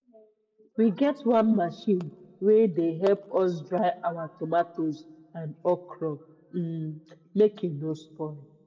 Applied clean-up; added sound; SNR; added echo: none; none; none; reverberation time 0.6 s.